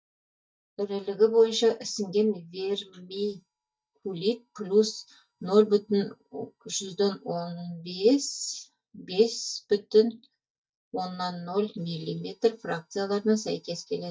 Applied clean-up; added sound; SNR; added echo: neural mask model DeepFilterNet 3.